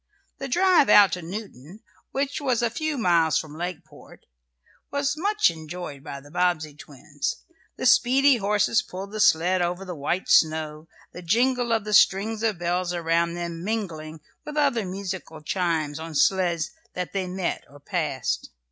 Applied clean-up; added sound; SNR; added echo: none; none; none; none.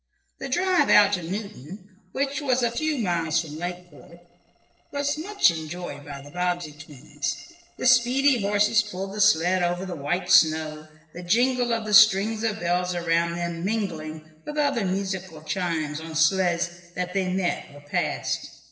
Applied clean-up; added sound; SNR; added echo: neural separator model SepFormer DNS4.